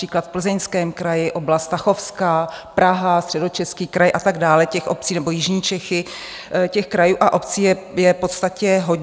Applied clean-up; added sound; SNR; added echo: none; none; none; none.